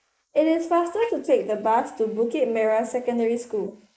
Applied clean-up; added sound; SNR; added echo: neural mask model Resemble Enhance denoiser.